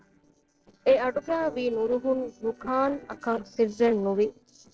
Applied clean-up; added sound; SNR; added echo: neural separator model SepFormer DNS4.